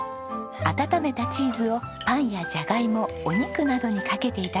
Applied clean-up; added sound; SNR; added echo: none; none; none; none.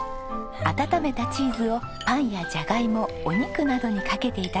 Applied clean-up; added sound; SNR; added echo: none; Bird vocalization, bird call, bird song; 14 dB; none.